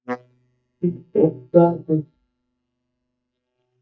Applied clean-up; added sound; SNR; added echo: neural mask model DeepFilterNet 3.